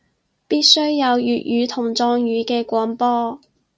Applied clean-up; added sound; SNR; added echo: none; none; none; none.